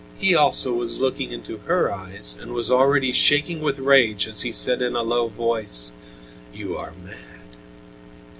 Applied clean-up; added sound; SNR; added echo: none; none; none; reverberation time 0.3 s.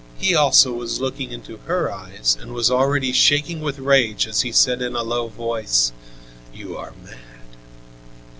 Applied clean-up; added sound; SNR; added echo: none; none; none; none.